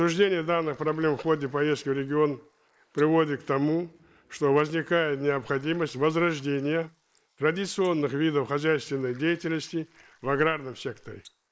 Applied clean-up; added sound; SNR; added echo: neural mask model Resemble Enhance denoiser.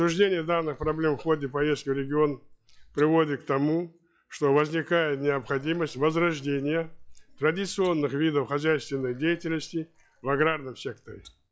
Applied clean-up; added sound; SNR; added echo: classical method log-MMSE.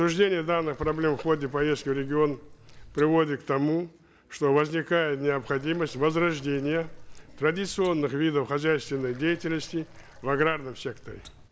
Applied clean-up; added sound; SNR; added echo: none; Water; 19 dB; none.